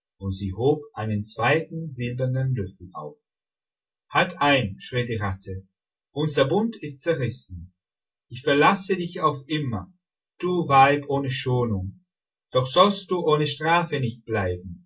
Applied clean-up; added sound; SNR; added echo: none; none; none; reverberation time 0.1 s.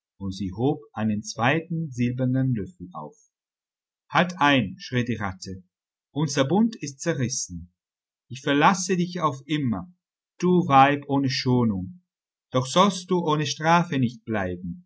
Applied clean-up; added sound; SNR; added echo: none; none; none; none.